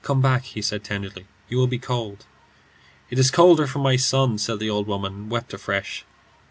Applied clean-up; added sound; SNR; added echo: none; none; none; none.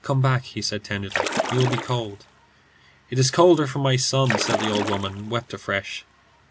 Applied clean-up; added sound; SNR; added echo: none; Splash, splatter; 4 dB; none.